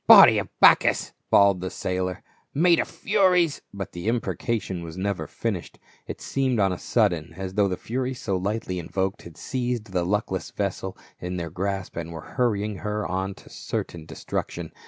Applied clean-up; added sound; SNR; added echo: none; none; none; none.